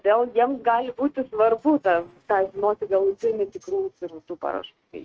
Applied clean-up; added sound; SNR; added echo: neural mask model RNNoise.